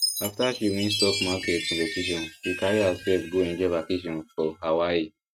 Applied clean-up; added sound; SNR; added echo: neural mask model RNNoise.